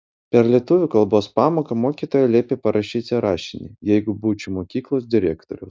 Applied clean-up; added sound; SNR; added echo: none; none; none; none.